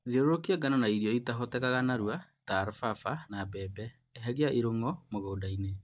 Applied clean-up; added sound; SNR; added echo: neural mask model DeepFilterNet 3.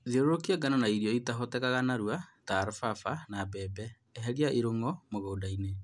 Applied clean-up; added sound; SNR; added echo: none; none; none; none.